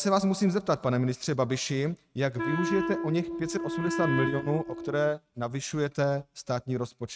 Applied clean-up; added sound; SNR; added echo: neural mask model RNNoise.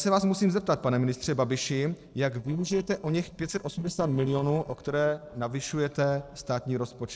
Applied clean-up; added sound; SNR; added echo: neural separator model SepFormer DNS4.